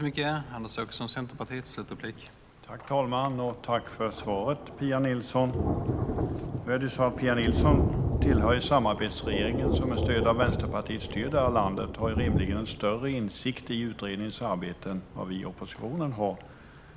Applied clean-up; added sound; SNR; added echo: none; Thunder; 2 dB; none.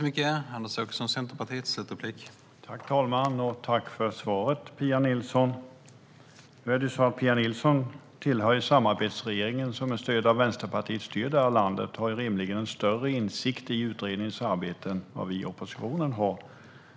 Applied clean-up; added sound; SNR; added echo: none; none; none; none.